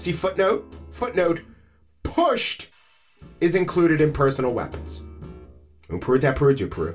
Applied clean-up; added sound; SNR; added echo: none; none; none; reverberation time 0.2 s.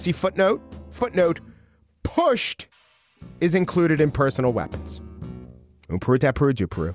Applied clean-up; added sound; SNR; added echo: none; none; none; none.